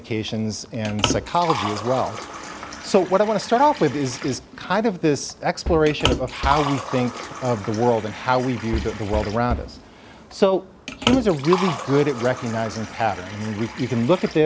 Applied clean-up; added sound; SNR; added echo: none; Knock + Liquid; 8 dB; none.